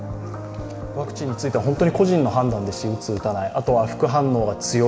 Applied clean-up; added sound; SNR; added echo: none; none; none; reverberation time 1.3 s.